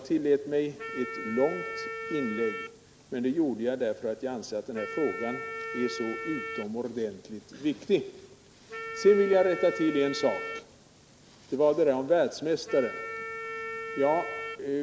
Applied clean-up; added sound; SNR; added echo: none; Wind instrument, woodwind instrument; 10 dB; none.